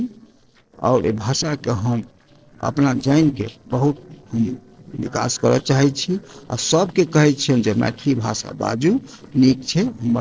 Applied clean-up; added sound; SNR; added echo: neural separator model SepFormer DNS4.